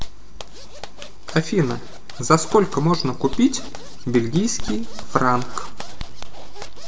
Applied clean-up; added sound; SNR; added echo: none; Zipper (clothing); 2 dB; reverberation time 1.7 s.